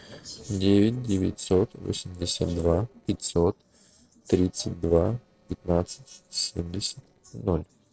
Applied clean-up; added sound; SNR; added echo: neural separator model SepFormer DNS4.